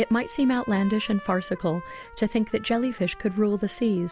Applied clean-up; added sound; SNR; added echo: none; Trumpet; 19 dB; none.